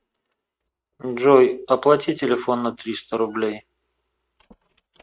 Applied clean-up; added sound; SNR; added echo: neural mask model RNNoise.